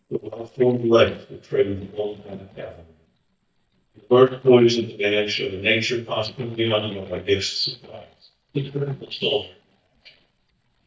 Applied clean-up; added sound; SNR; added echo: neural mask model DeepFilterNet 3.